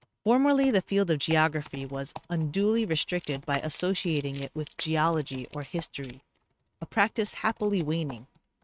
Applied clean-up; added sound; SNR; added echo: neural mask model RNNoise.